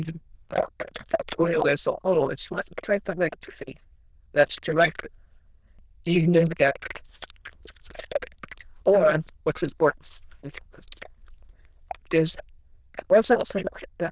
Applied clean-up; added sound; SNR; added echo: neural diffusion model UNIVERSE++.